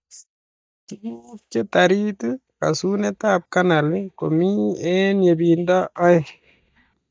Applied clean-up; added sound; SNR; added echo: neural mask model DeepFilterNet 3.